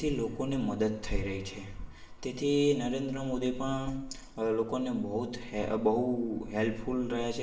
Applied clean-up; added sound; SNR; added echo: none; none; none; reverberation time 0.8 s.